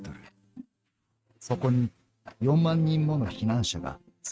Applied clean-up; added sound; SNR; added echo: neural mask model RNNoise.